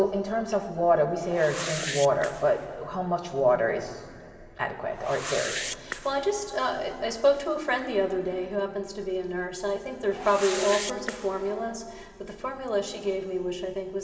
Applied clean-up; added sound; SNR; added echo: none; Whoosh, swoosh, swish; 11 dB; reverberation time 2.5 s.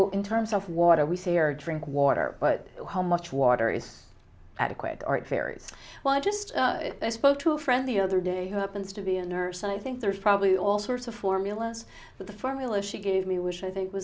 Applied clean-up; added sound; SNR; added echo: none; none; none; none.